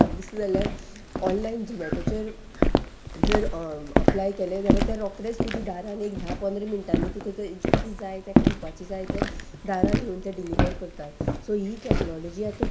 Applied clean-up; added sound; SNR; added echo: none; Walk, footsteps; -5 dB; reverberation time 0.8 s.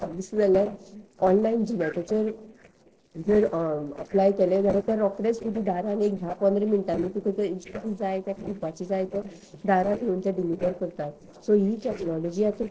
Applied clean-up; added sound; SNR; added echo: neural separator model SepFormer DNS4.